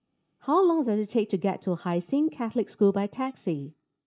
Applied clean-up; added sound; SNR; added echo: neural mask model Resemble Enhance denoiser.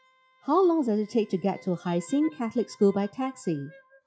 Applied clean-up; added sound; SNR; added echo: classical method log-MMSE.